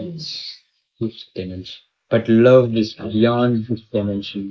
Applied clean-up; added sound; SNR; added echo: neural mask model Resemble Enhance denoiser.